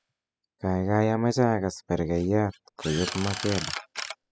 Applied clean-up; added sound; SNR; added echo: classical method spectral subtraction.